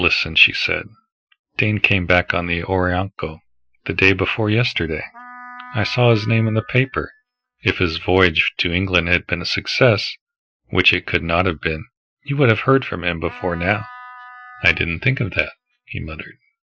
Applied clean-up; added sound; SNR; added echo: classical method Wiener filter.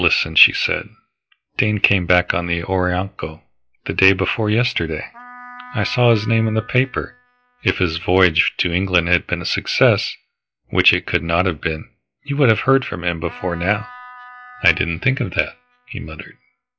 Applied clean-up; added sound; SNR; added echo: classical method log-MMSE.